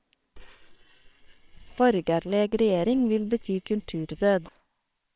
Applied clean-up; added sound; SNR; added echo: neural separator model SepFormer WHAM!.